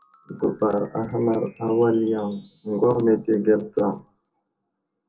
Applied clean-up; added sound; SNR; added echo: none; Wind chime / Percussion; 6 dB; reverberation time 0.2 s.